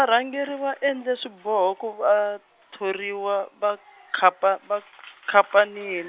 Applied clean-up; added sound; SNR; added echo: none; none; none; none.